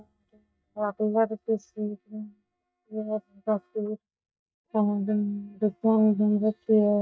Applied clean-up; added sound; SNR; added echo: neural mask model DeepFilterNet 3.